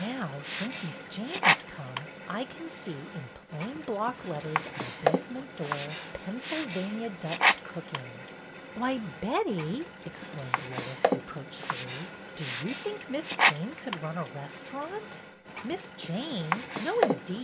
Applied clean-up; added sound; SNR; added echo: none; Sink (filling or washing); -3 dB; none.